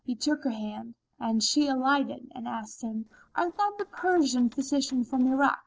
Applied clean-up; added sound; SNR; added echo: neural separator model SepFormer DNS4.